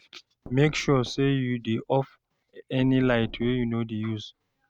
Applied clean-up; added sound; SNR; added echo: neural mask model RNNoise.